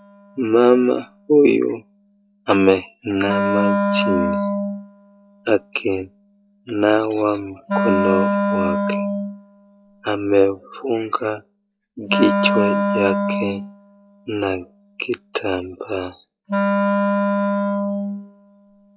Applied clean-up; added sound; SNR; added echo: classical method log-MMSE.